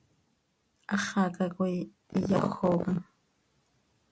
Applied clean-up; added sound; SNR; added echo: none; none; none; none.